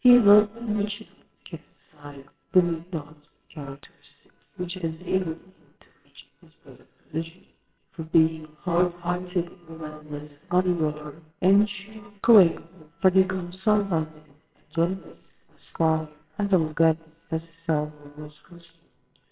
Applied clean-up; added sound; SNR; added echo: neural separator model SepFormer WHAMR!.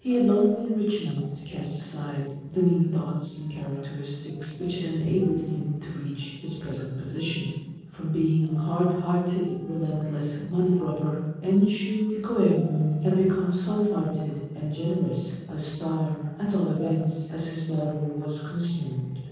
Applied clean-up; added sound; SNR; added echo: neural separator model SepFormer DNS4.